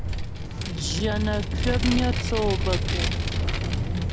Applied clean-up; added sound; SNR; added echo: none; Vehicle; -4 dB; none.